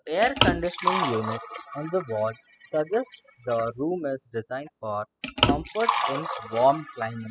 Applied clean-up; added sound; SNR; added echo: classical method spectral subtraction.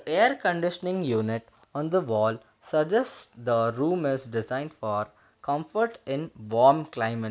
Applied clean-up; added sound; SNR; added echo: none; none; none; none.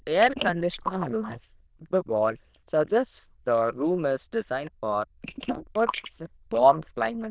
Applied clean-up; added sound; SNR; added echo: neural diffusion model UNIVERSE++.